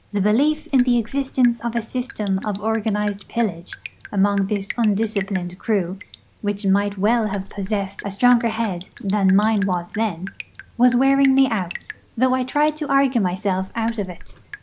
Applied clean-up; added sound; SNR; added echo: none; Drip; 18 dB; none.